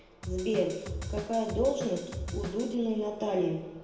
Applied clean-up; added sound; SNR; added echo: none; Drum kit; 7 dB; reverberation time 0.9 s.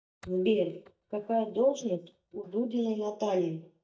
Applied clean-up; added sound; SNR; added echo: neural mask model DeepFilterNet 3.